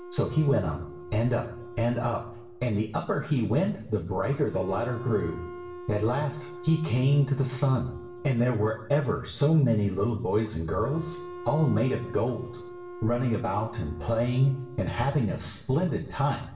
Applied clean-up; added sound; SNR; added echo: none; Wind instrument, woodwind instrument; 16 dB; reverberation time 0.8 s.